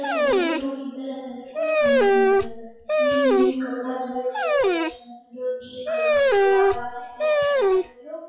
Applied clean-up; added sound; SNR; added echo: classical method WPE with log-MMSE.